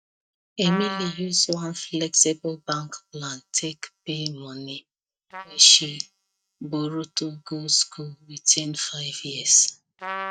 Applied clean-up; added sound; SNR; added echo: neural mask model DeepFilterNet 3.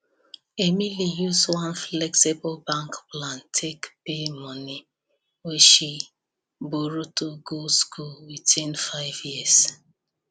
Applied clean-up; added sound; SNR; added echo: none; none; none; none.